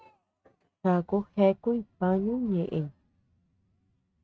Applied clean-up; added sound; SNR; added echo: neural mask model RNNoise.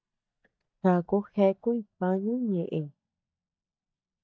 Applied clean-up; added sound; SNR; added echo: neural mask model DeepFilterNet 3.